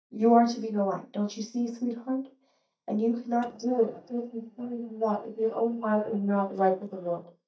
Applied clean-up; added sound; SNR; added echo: neural mask model DeepFilterNet 3.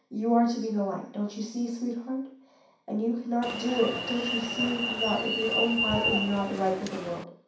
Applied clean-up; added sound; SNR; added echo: none; Alarm; 2 dB; reverberation time 0.6 s.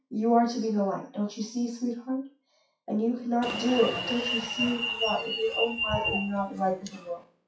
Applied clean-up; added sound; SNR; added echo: classical method WPE with log-MMSE.